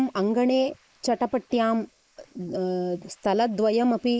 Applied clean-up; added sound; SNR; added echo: neural mask model Resemble Enhance denoiser.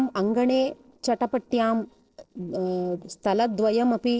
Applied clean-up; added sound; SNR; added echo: neural separator model SepFormer DNS4.